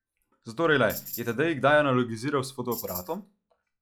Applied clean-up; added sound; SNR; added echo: classical method log-MMSE.